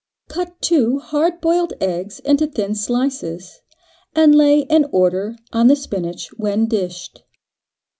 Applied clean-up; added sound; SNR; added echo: none; none; none; none.